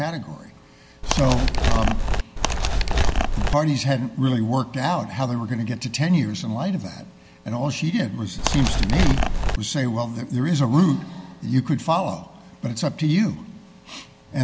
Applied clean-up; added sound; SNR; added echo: none; Animal; -4 dB; none.